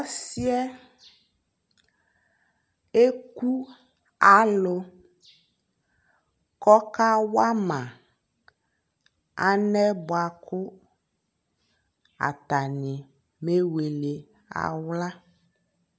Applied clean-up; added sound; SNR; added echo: none; none; none; none.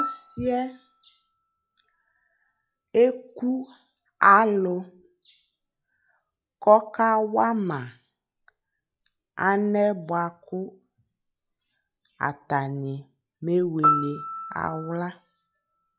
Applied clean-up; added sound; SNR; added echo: classical method log-MMSE.